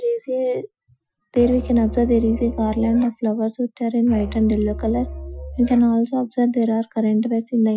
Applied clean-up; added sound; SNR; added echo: classical method Wiener filter.